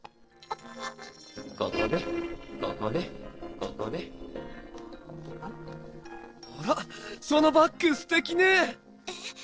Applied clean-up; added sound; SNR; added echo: neural separator model SepFormer DNS4.